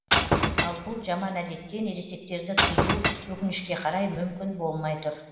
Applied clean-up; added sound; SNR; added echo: none; Shatter / Crushing; -5 dB; reverberation time 1.2 s.